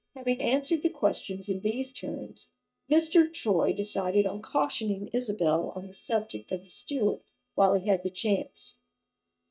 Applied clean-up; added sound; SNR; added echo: neural mask model DeepFilterNet 3.